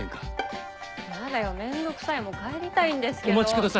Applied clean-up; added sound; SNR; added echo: none; Bowed string instrument; 14 dB; none.